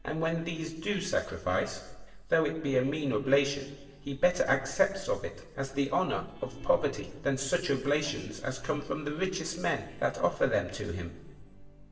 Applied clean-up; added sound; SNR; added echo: neural separator model SepFormer DNS4.